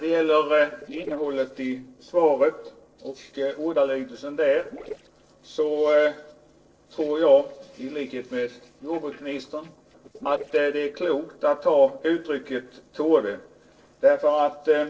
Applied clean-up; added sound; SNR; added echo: neural separator model SepFormer DNS4.